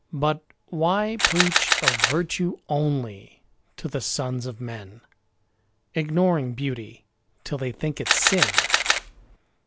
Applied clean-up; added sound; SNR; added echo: none; Camera; -4 dB; none.